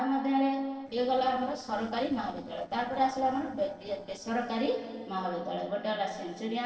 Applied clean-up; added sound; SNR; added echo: neural separator model SepFormer DNS4.